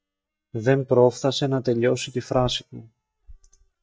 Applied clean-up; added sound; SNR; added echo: neural mask model DeepFilterNet 3.